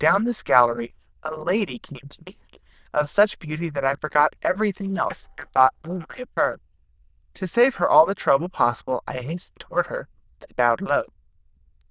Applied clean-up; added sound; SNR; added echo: neural diffusion model UNIVERSE++.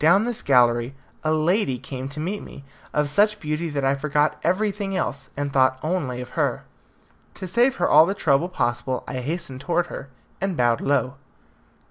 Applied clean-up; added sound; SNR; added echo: none; none; none; none.